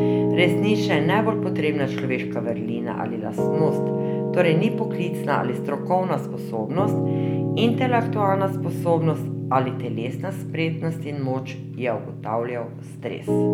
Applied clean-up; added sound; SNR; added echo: none; Piano; 0 dB; none.